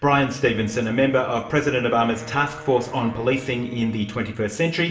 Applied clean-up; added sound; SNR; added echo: none; Wind instrument, woodwind instrument; 20 dB; reverberation time 0.7 s.